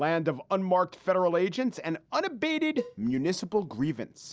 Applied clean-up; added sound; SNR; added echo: none; Cowbell; 13 dB; none.